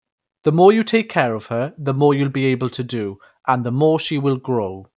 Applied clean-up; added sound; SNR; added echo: none; none; none; none.